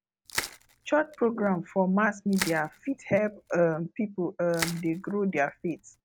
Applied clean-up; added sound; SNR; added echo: none; Crushing; 12 dB; none.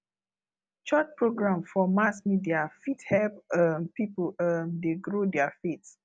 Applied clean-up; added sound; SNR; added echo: none; none; none; none.